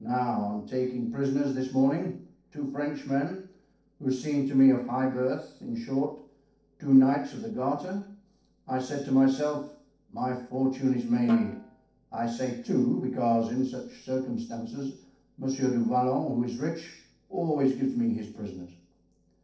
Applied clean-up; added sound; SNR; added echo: neural separator model SepFormer DNS4.